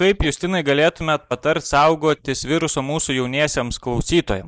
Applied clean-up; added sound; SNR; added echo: neural mask model Resemble Enhance denoiser.